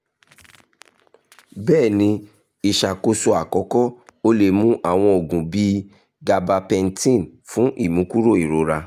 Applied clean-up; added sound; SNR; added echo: none; none; none; none.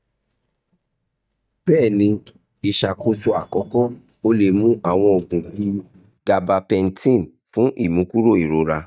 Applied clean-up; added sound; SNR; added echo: neural mask model DeepFilterNet 3.